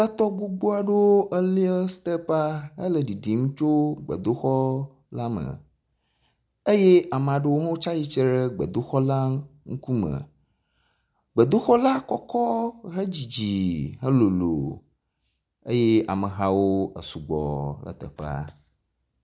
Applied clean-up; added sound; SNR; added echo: none; none; none; none.